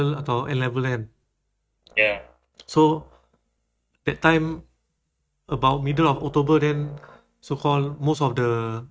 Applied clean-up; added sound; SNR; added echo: neural mask model RNNoise.